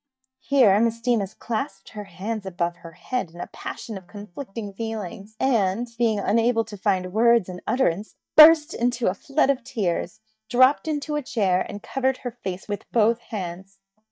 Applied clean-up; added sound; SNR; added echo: neural mask model DeepFilterNet 3.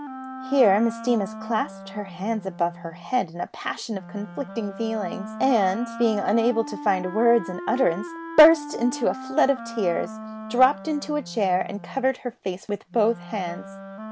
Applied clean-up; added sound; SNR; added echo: none; Wind instrument, woodwind instrument; 13 dB; none.